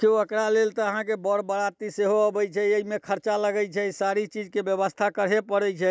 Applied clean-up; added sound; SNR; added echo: none; none; none; none.